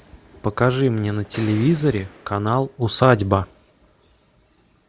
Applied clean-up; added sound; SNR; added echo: none; Gunshot, gunfire; 19 dB; none.